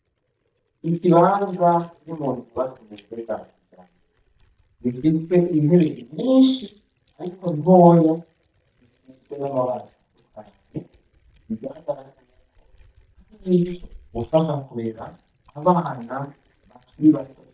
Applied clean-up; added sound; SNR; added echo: neural mask model DeepFilterNet 3.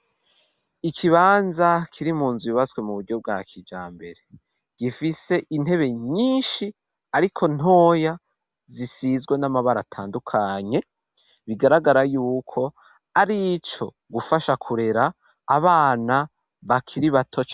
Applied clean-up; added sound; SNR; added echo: none; none; none; none.